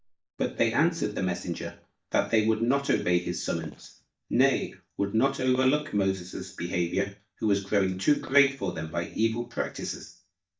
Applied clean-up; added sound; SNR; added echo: neural mask model DeepFilterNet 3.